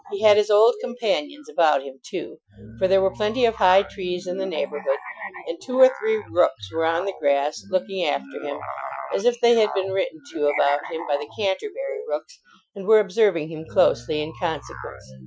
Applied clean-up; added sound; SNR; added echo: classical method Wiener filter.